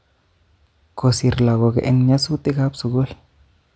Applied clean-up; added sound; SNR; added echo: none; none; none; none.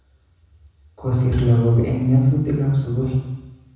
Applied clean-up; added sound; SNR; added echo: none; none; none; reverberation time 1.0 s.